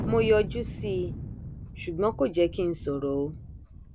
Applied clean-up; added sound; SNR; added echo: none; Thunder; 9 dB; none.